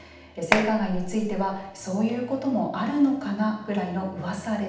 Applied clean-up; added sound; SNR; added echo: none; Clapping; 3 dB; reverberation time 0.8 s.